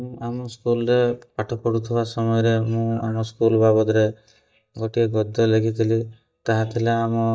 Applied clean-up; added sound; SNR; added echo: neural mask model DeepFilterNet 3.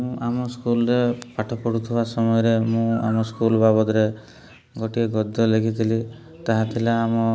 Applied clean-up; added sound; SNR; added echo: none; none; none; none.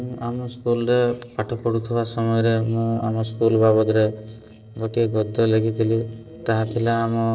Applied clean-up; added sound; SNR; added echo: neural separator model SepFormer DNS4.